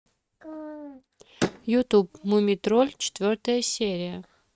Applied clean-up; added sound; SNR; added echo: neural mask model RNNoise.